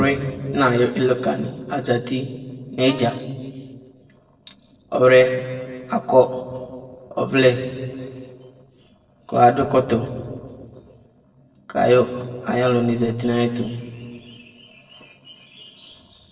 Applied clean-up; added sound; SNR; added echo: neural separator model SepFormer DNS4.